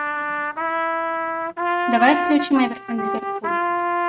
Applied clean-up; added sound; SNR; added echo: neural mask model RNNoise.